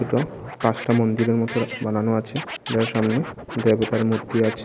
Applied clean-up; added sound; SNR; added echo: none; Scratching (performance technique); 13 dB; none.